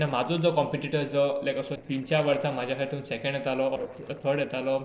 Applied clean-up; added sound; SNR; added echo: neural separator model SepFormer DNS4.